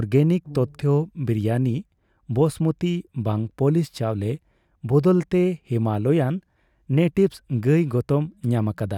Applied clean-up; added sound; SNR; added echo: none; Brass instrument; 19 dB; none.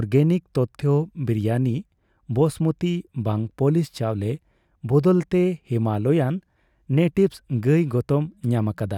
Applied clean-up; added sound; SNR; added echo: none; none; none; none.